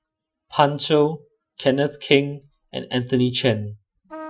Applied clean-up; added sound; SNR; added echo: classical method Wiener filter.